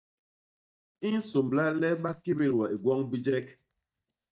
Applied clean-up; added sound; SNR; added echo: neural mask model DeepFilterNet 3.